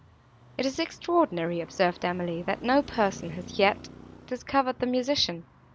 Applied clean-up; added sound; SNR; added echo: none; Traffic noise, roadway noise; 19 dB; none.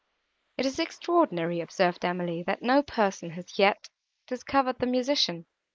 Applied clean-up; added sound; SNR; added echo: neural mask model Resemble Enhance denoiser.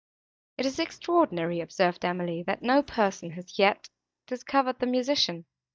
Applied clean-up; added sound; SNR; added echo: neural mask model DeepFilterNet 3.